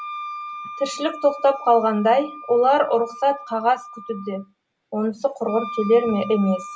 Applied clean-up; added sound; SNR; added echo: none; Wind instrument, woodwind instrument; 14 dB; none.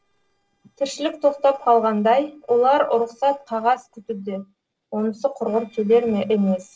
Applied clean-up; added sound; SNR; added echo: neural separator model SepFormer DNS4.